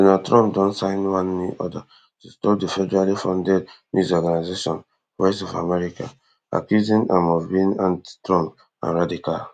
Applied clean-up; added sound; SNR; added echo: none; none; none; none.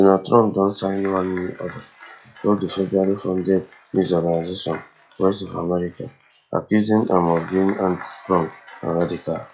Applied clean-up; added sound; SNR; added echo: classical method log-MMSE.